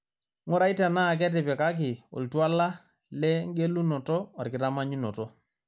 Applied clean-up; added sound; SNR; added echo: none; none; none; none.